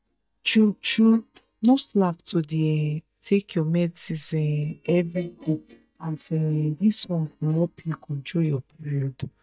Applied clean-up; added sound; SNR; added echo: neural mask model DeepFilterNet 3.